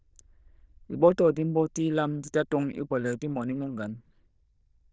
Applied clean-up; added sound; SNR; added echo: neural diffusion model UNIVERSE++.